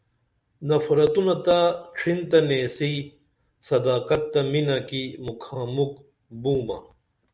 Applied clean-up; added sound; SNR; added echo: none; none; none; none.